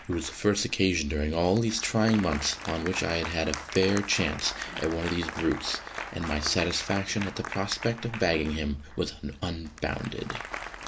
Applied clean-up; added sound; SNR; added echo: none; Applause; 11 dB; none.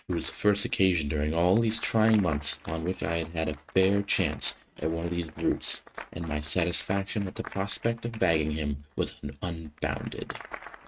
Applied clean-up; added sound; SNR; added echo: neural mask model RNNoise.